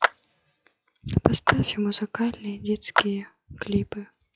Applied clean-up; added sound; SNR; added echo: classical method log-MMSE.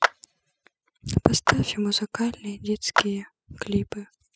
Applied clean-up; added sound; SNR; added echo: classical method spectral subtraction.